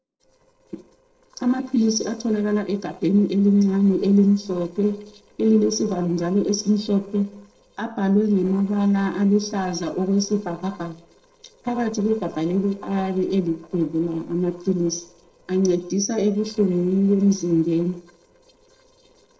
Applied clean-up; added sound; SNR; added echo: neural separator model SepFormer DNS4.